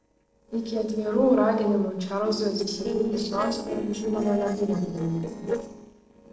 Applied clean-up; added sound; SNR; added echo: neural separator model SepFormer DNS4.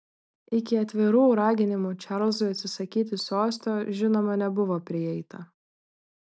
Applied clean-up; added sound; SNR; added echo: none; none; none; none.